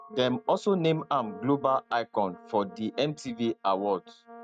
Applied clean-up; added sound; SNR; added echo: neural mask model RNNoise.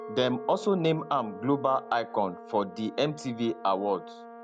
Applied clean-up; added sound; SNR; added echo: none; Chink, clink + Brass instrument; 14 dB; none.